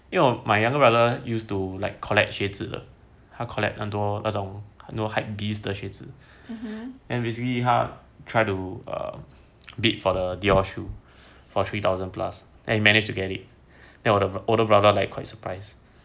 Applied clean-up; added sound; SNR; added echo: none; none; none; none.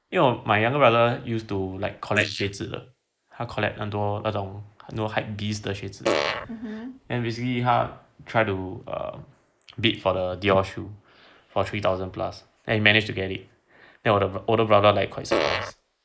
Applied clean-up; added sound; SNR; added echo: neural mask model Resemble Enhance denoiser.